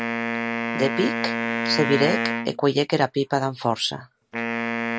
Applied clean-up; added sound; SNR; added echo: none; Wind instrument, woodwind instrument; 2 dB; none.